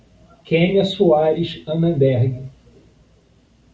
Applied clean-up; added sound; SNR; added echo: none; none; none; none.